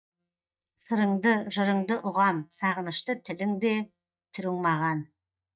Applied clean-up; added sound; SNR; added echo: neural mask model DeepFilterNet 3.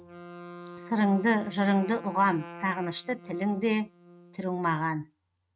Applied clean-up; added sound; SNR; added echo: neural mask model RNNoise.